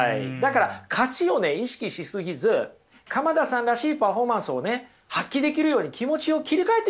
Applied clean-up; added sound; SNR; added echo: none; none; none; none.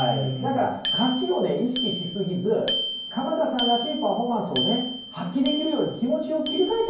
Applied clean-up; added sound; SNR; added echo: none; Bicycle bell; 7 dB; reverberation time 0.9 s.